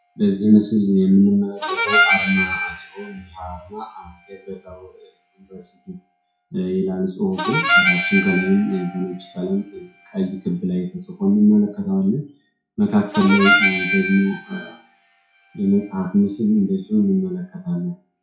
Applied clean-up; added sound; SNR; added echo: classical method WPE with log-MMSE.